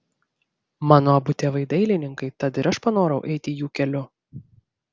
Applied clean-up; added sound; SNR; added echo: none; none; none; none.